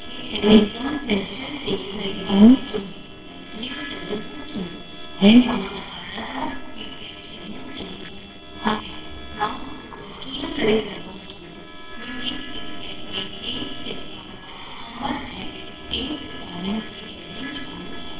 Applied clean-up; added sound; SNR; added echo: neural separator model SepFormer WHAMR!.